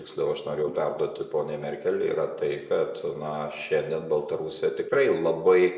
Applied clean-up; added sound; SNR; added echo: neural mask model Resemble Enhance denoiser.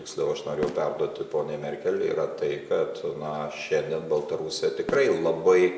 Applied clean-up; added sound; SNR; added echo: none; Fireworks; 19 dB; none.